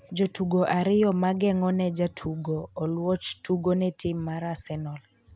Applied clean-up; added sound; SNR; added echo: none; none; none; none.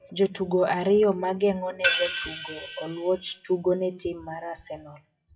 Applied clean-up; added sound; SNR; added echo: classical method WPE with log-MMSE.